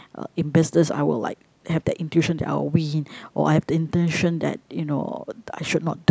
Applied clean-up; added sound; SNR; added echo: none; none; none; none.